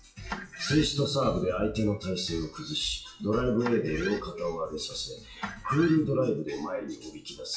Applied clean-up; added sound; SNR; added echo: classical method WPE with log-MMSE.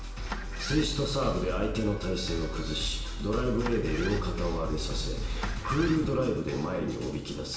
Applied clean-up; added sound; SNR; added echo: none; Engine starting; 13 dB; reverberation time 1.1 s.